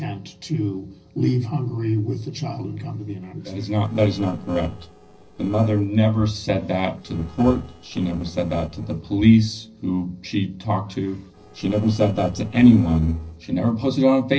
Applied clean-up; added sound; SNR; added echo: neural separator model SepFormer DNS4.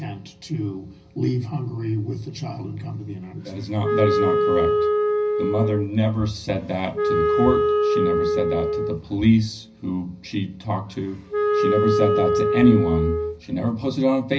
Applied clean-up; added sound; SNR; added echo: none; Wind instrument, woodwind instrument; -2 dB; reverberation time 0.4 s.